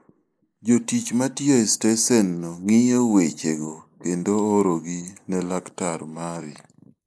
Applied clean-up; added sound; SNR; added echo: neural mask model Resemble Enhance denoiser.